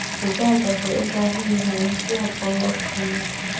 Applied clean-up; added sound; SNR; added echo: none; Bathtub (filling or washing) / Water tap, faucet; 4 dB; reverberation time 0.6 s.